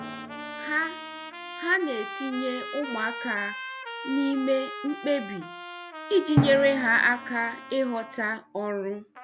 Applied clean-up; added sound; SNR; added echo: none; Drum + Trumpet; 7 dB; none.